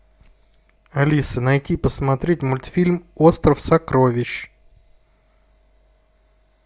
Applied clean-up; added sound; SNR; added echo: none; none; none; none.